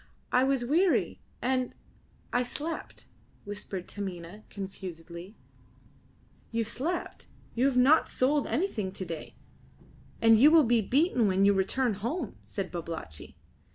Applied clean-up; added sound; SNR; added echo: none; none; none; none.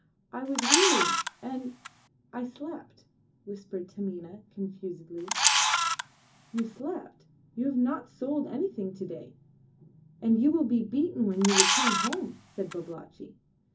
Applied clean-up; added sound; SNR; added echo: none; Camera; -4 dB; reverberation time 0.4 s.